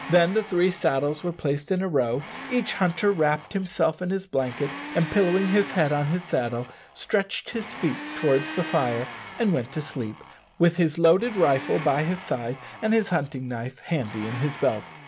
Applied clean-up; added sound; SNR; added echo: none; Domestic sounds, home sounds; 14 dB; none.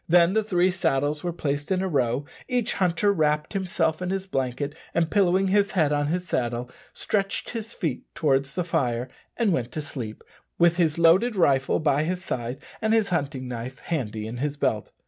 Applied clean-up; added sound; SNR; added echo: none; none; none; none.